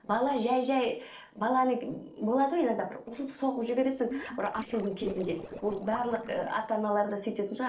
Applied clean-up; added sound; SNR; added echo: neural separator model SepFormer DNS4.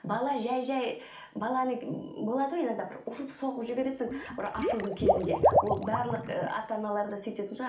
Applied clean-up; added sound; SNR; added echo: none; Water / Liquid; -2 dB; reverberation time 0.4 s.